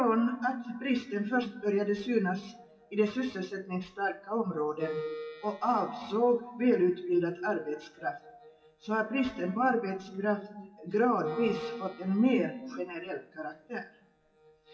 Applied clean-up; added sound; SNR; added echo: classical method WPE with log-MMSE.